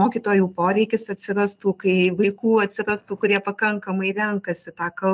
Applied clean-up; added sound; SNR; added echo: neural mask model DeepFilterNet 3.